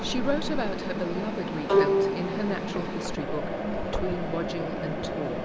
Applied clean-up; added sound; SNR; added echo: none; Mechanisms + Bowed string instrument; -4 dB; none.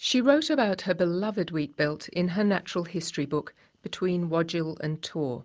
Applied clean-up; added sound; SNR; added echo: none; none; none; none.